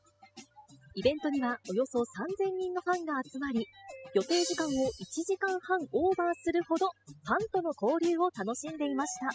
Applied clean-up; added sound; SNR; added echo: classical method spectral subtraction.